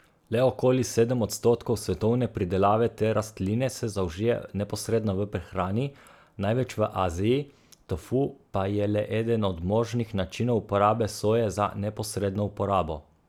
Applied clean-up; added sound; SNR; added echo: none; none; none; none.